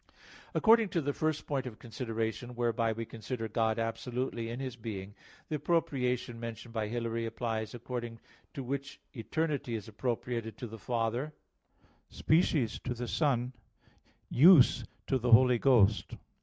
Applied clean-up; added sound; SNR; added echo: none; none; none; none.